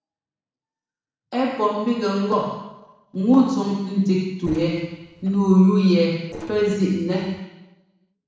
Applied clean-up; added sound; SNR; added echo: neural separator model SepFormer DNS4.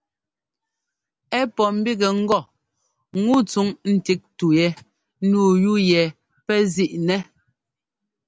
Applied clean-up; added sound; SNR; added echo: none; none; none; none.